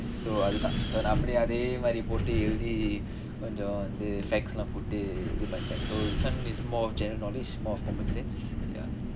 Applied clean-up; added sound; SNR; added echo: none; Wind; -1 dB; none.